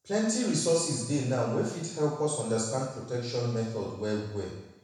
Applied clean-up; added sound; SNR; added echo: none; none; none; reverberation time 1.0 s.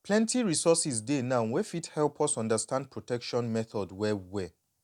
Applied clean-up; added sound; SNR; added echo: none; none; none; none.